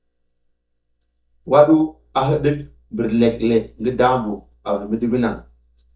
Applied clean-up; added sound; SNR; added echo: neural mask model DeepFilterNet 3.